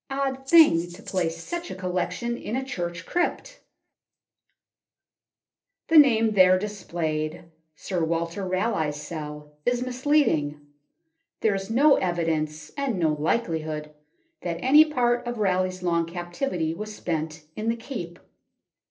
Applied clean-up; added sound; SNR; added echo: neural separator model SepFormer DNS4.